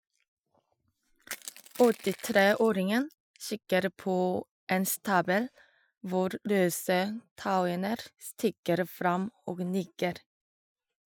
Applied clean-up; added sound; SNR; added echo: classical method Wiener filter.